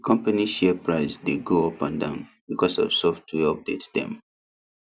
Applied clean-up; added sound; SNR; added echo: none; none; none; none.